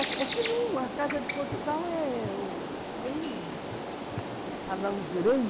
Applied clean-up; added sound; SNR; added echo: none; Bird; 2 dB; none.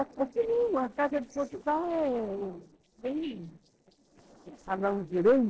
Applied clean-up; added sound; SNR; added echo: neural separator model SepFormer DNS4.